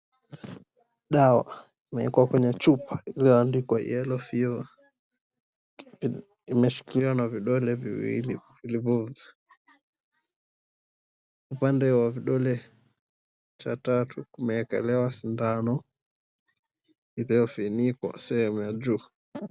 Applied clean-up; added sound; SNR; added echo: none; none; none; none.